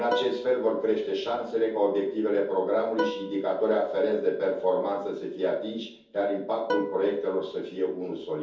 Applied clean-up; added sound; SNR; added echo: none; Plucked string instrument; 9 dB; reverberation time 0.6 s.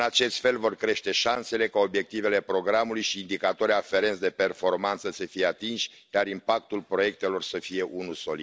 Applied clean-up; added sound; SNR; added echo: none; none; none; none.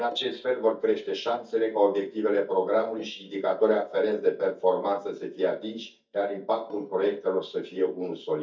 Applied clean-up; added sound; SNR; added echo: neural mask model DeepFilterNet 3.